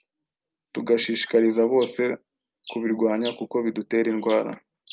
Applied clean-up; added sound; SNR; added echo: none; none; none; none.